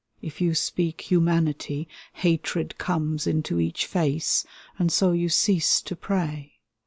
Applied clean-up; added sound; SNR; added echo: none; none; none; none.